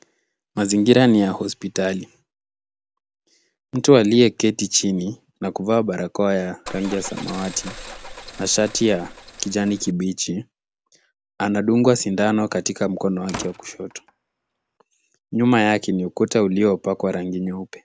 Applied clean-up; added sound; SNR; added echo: none; Slam + Car; 16 dB; none.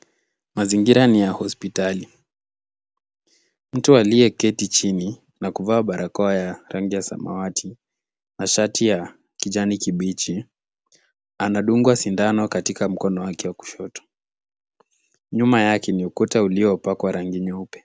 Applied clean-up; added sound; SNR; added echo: none; none; none; none.